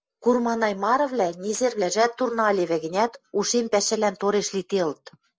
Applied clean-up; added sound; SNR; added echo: none; none; none; none.